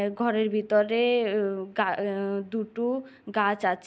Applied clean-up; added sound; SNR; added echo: none; none; none; none.